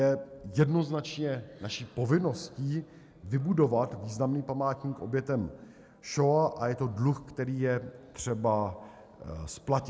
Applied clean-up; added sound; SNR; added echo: none; none; none; none.